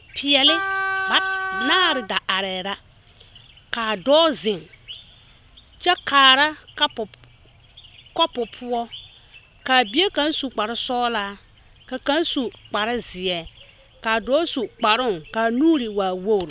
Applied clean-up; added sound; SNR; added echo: none; Wind instrument, woodwind instrument; 3 dB; none.